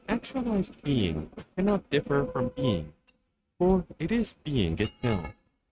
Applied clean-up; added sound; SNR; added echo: neural mask model RNNoise.